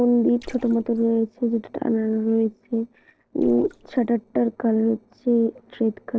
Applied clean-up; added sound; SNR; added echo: neural separator model SepFormer DNS4.